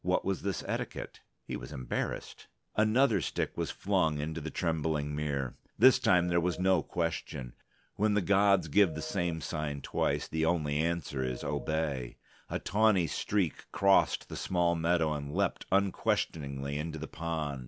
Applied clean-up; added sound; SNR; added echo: none; Telephone; 18 dB; none.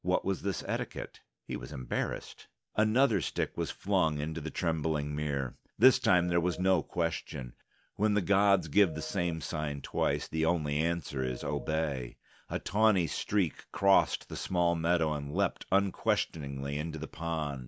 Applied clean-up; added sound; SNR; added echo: neural mask model DeepFilterNet 3.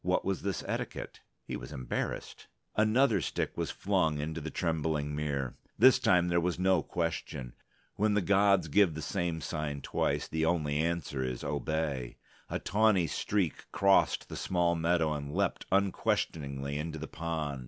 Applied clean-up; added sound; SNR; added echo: none; none; none; none.